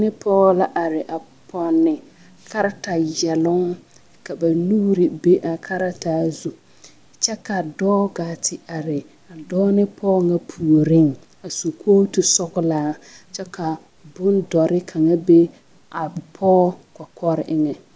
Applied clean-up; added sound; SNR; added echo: none; none; none; none.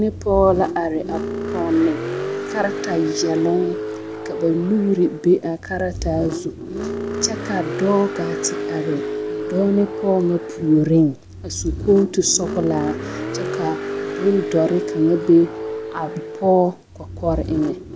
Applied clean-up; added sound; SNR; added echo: none; Car; 7 dB; none.